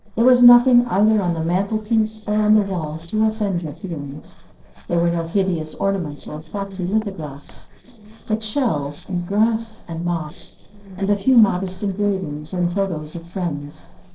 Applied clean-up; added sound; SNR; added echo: neural separator model SepFormer DNS4.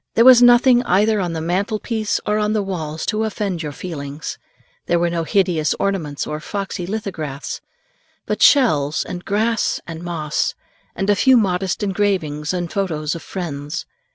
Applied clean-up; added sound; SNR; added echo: none; none; none; none.